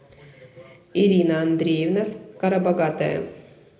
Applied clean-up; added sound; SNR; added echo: none; none; none; reverberation time 0.7 s.